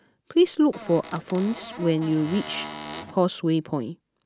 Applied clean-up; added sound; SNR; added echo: none; Squeak / Cupboard open or close; 13 dB; none.